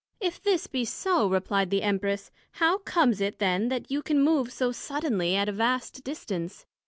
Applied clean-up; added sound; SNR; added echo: none; none; none; none.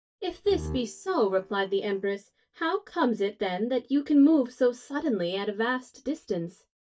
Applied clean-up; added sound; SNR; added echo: neural mask model DeepFilterNet 3.